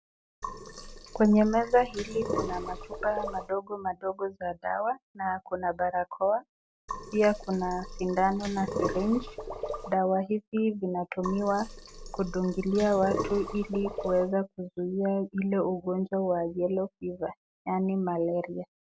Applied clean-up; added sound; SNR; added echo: none; Sink (filling or washing); 8 dB; none.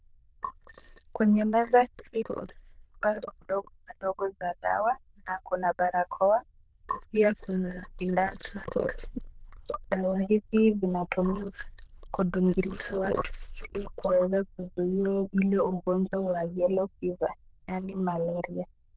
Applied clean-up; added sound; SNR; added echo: neural diffusion model UNIVERSE++.